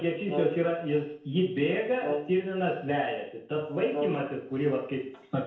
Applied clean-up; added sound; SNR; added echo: neural separator model SepFormer DNS4.